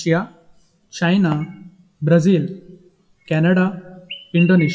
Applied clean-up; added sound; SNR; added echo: classical method WPE with log-MMSE.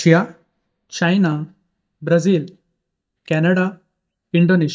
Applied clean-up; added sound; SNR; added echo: neural mask model DeepFilterNet 3.